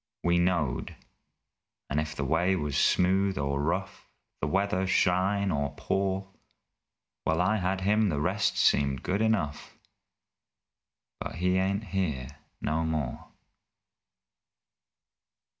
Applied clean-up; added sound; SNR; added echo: none; none; none; none.